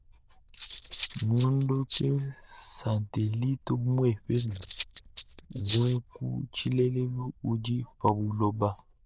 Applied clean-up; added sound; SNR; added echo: neural diffusion model UNIVERSE++.